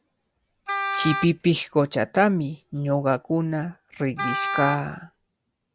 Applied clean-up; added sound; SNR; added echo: none; Wind instrument, woodwind instrument; 4 dB; none.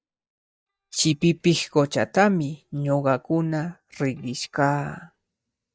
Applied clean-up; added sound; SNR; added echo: neural mask model DeepFilterNet 3.